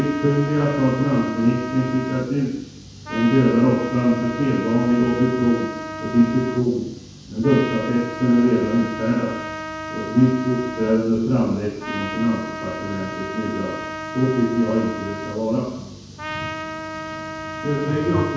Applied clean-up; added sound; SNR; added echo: none; Trumpet; 10 dB; reverberation time 0.6 s.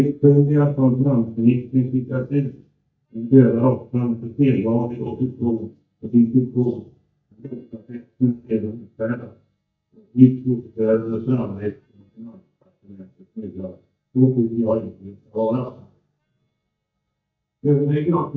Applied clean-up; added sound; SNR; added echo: neural mask model DeepFilterNet 3.